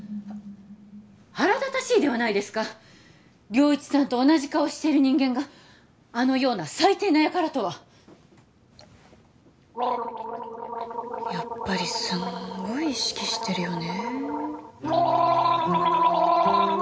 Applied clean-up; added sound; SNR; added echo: none; none; none; none.